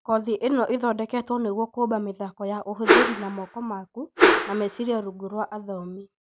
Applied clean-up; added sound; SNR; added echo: none; Whoosh, swoosh, swish; -5 dB; none.